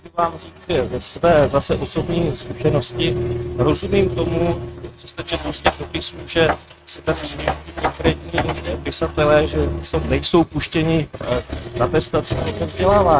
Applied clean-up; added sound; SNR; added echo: neural mask model RNNoise.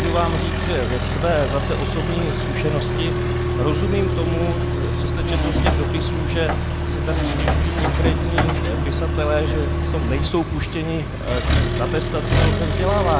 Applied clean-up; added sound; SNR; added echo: none; Accelerating, revving, vroom; -5 dB; none.